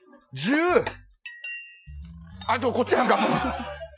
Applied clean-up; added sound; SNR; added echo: classical method Wiener filter.